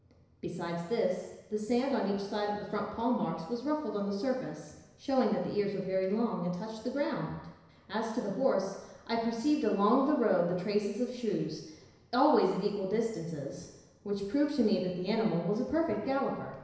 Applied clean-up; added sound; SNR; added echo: none; none; none; reverberation time 1.0 s.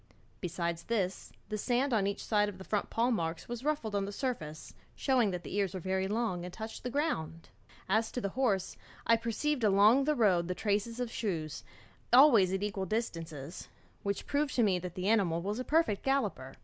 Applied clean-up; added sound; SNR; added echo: none; none; none; none.